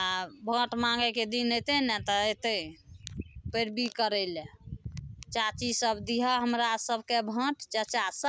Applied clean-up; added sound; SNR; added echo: none; none; none; none.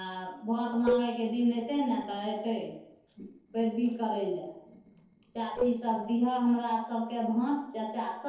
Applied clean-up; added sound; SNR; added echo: neural separator model SepFormer DNS4.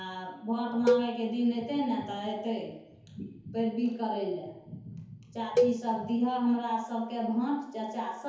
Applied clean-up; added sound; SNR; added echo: none; Cowbell; 1 dB; reverberation time 0.9 s.